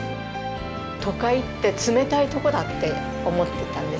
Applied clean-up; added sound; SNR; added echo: none; none; none; none.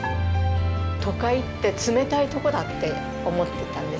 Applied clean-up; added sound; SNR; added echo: none; Marimba, xylophone; 4 dB; none.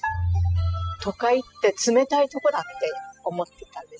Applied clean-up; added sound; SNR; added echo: classical method spectral subtraction.